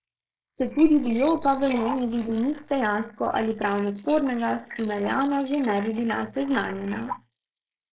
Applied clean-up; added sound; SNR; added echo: neural mask model Resemble Enhance denoiser.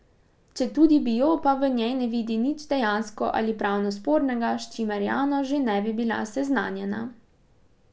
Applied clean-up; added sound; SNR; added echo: none; none; none; none.